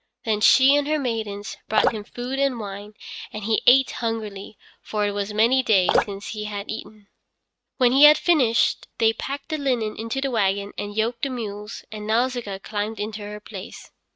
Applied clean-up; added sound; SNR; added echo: neural mask model RNNoise.